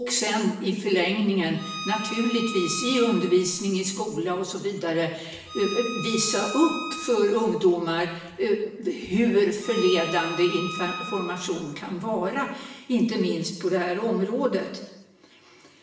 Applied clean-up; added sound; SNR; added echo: none; Bowed string instrument; 11 dB; reverberation time 0.9 s.